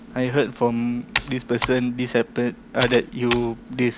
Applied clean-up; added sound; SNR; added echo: none; Computer keyboard; 8 dB; none.